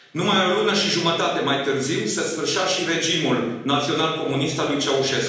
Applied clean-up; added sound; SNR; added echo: none; none; none; reverberation time 1.0 s.